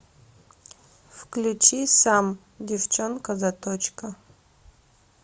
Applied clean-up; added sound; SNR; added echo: none; none; none; none.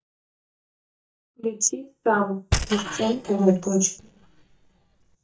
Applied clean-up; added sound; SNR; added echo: neural mask model DeepFilterNet 3.